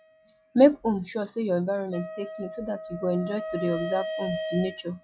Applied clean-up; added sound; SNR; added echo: classical method log-MMSE.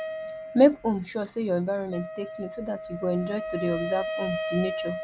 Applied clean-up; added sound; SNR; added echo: none; Wind instrument, woodwind instrument; 7 dB; none.